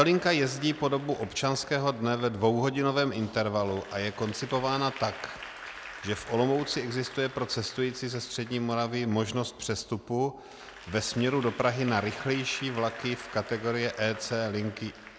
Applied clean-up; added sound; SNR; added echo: none; Applause / Crowd; 16 dB; none.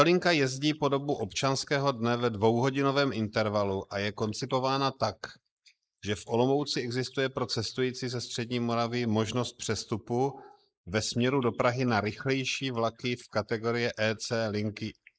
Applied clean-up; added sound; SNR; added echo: neural mask model Resemble Enhance denoiser.